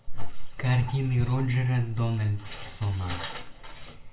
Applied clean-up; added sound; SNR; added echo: none; none; none; reverberation time 0.4 s.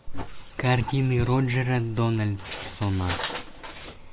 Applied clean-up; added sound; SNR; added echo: none; none; none; none.